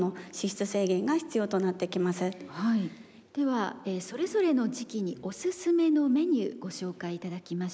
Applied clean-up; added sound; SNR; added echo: none; none; none; none.